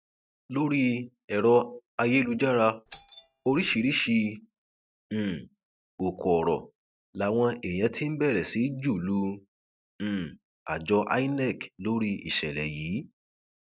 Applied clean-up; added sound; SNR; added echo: neural mask model RNNoise.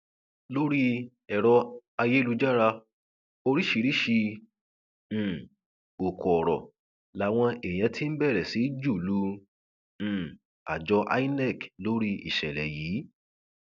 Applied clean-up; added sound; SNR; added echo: none; none; none; none.